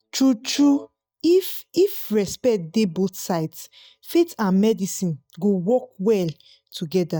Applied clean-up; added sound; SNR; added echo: neural mask model DeepFilterNet 3.